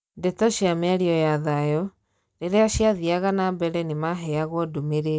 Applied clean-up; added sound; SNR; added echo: none; none; none; none.